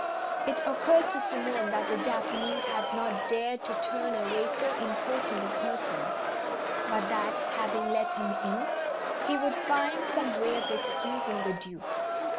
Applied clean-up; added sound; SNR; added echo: none; Crowd; -2 dB; none.